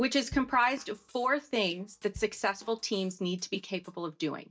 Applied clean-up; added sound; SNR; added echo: neural mask model DeepFilterNet 3.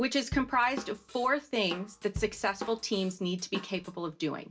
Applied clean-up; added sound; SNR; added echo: none; Drum / Drum kit; 12 dB; reverberation time 0.2 s.